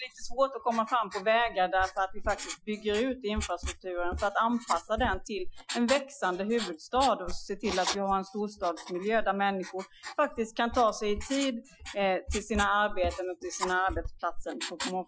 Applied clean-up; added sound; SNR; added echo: classical method Wiener filter.